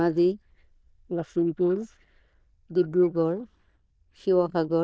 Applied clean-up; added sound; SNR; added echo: neural diffusion model UNIVERSE++.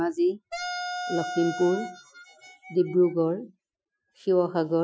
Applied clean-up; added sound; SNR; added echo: classical method Wiener filter.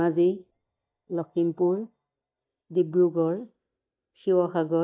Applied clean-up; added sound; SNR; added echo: neural mask model DeepFilterNet 3.